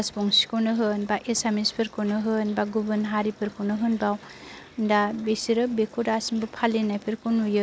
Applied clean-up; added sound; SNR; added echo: none; none; none; none.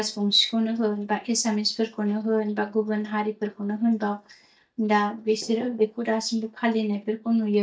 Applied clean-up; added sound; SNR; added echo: neural mask model DeepFilterNet 3.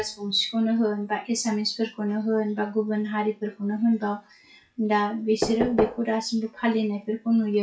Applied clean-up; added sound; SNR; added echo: classical method WPE with log-MMSE.